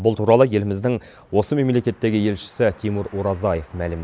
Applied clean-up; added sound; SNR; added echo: none; none; none; none.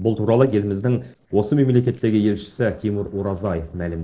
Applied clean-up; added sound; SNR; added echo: neural separator model SepFormer DNS4.